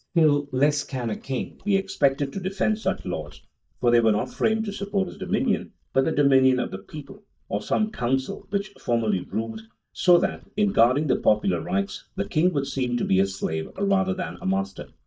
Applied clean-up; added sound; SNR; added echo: neural mask model DeepFilterNet 3.